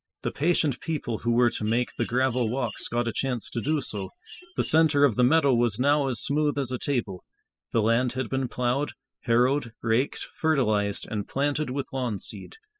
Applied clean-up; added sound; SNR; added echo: classical method spectral subtraction.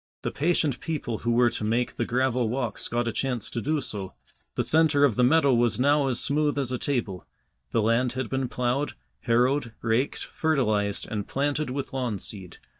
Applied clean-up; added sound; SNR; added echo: neural mask model DeepFilterNet 3.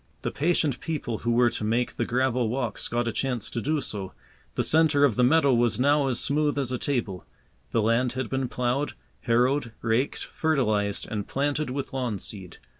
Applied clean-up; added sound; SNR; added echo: none; none; none; none.